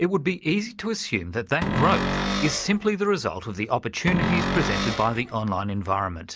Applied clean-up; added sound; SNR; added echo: none; Cupboard open or close; 1 dB; none.